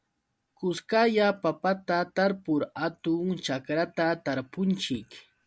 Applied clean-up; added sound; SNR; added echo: none; none; none; none.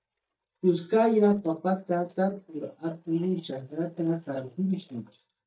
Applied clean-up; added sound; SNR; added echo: neural mask model DeepFilterNet 3.